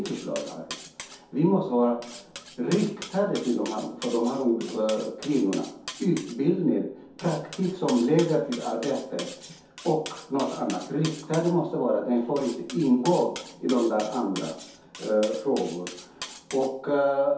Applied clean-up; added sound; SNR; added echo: none; Cutlery, silverware; 17 dB; reverberation time 0.6 s.